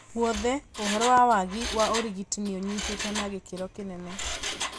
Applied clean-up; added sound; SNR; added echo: none; Mechanisms; 8 dB; none.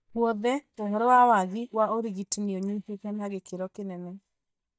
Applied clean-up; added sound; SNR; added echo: neural mask model DeepFilterNet 3.